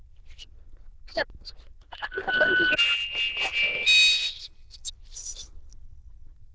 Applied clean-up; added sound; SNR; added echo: neural diffusion model UNIVERSE++.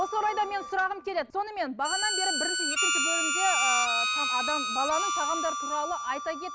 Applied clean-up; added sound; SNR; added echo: none; Harmonica; -2 dB; none.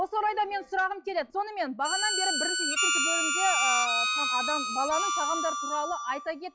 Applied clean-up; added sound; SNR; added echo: classical method log-MMSE.